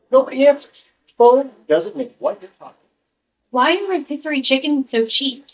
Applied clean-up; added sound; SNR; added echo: neural mask model DeepFilterNet 3.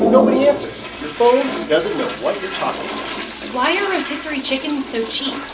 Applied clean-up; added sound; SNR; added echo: none; Toilet flush; 4 dB; reverberation time 0.3 s.